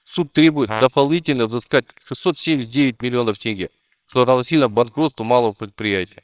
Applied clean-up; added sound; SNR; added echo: neural separator model SepFormer WHAMR!.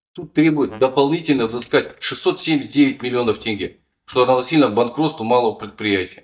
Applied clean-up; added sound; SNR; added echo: neural mask model DeepFilterNet 3.